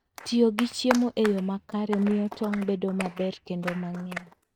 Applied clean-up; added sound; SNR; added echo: neural mask model RNNoise.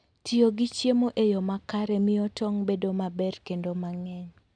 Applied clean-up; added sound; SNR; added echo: none; none; none; none.